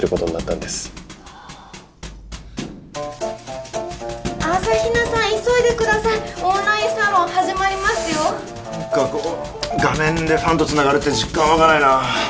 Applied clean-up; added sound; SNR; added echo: none; Thump, thud; 12 dB; none.